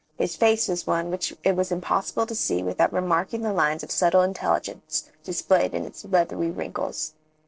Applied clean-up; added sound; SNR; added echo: neural separator model SepFormer DNS4.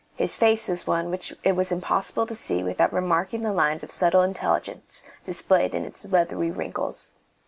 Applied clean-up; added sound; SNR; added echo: none; none; none; none.